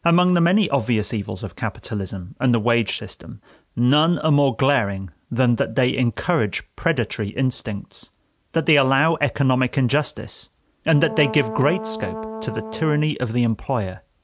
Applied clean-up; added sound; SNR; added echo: none; Brass instrument; 9 dB; none.